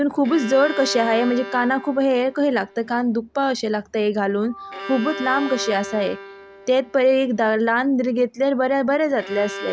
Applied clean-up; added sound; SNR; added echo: none; Organ + Bowed string instrument; 14 dB; none.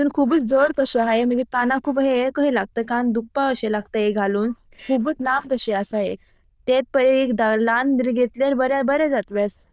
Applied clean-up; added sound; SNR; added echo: neural diffusion model UNIVERSE++.